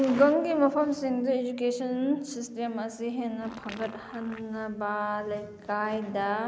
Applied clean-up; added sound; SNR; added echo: none; Fart; 18 dB; none.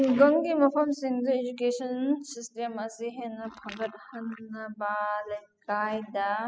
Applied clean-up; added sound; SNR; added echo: classical method spectral subtraction.